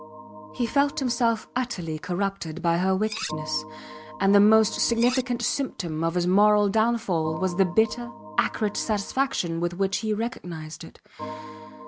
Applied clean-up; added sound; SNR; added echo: none; Cutlery, silverware + Organ; 16 dB; none.